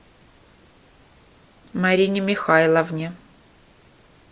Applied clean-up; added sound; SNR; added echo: none; none; none; none.